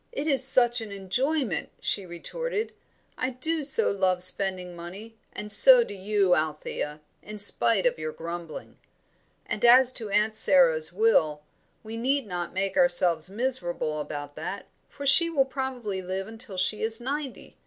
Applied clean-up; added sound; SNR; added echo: none; none; none; none.